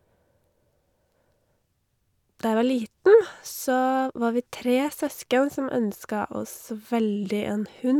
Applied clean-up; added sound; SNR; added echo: none; none; none; none.